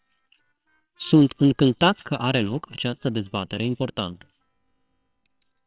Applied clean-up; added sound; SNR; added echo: neural separator model SepFormer WHAMR!.